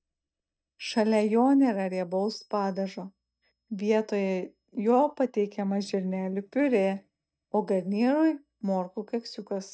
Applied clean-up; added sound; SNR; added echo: neural mask model DeepFilterNet 3.